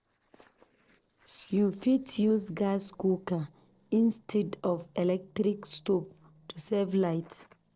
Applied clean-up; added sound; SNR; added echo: neural separator model SepFormer DNS4.